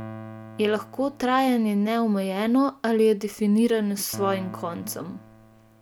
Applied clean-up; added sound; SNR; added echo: none; Piano; 19 dB; none.